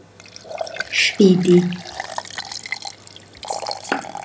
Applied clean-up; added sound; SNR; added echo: none; Liquid; 10 dB; none.